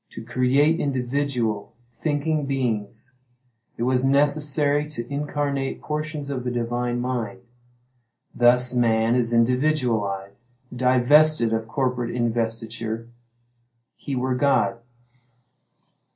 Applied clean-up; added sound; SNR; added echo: none; none; none; reverberation time 0.3 s.